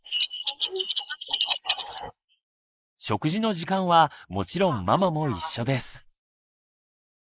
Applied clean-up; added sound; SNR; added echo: neural mask model Resemble Enhance denoiser.